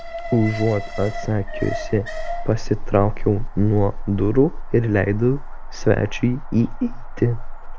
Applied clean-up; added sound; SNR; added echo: none; Alarm; 5 dB; none.